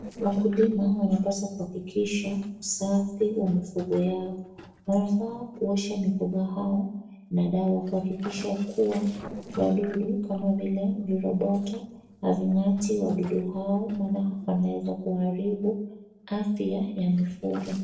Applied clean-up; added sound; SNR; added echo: neural separator model SepFormer DNS4.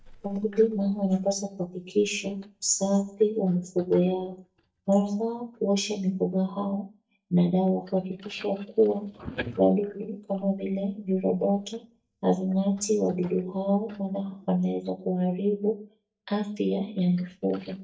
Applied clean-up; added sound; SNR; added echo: neural mask model DeepFilterNet 3.